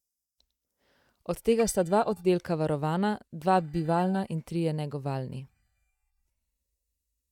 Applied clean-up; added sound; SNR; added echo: neural mask model DeepFilterNet 3.